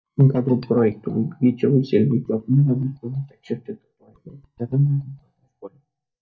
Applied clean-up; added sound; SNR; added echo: neural mask model DeepFilterNet 3.